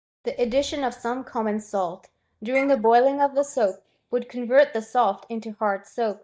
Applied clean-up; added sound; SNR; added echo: neural mask model DeepFilterNet 3.